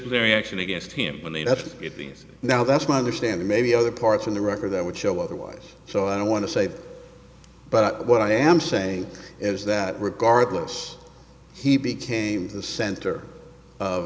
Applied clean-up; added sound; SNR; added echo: none; none; none; none.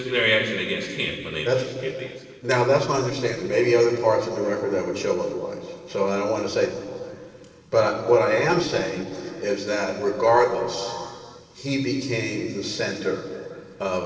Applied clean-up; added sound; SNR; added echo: neural separator model SepFormer DNS4.